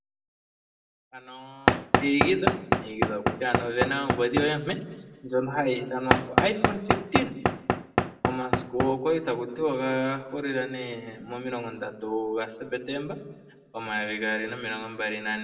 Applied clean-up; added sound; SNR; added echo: none; Knock / Wood; -3 dB; reverberation time 1.1 s.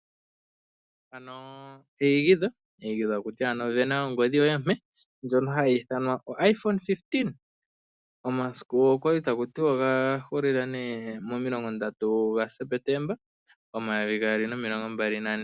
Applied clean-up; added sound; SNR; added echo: none; none; none; none.